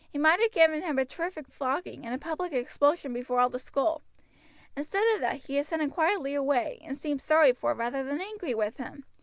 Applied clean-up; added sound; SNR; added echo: none; none; none; none.